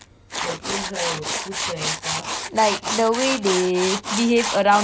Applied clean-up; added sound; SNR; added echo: none; Tools; 4 dB; none.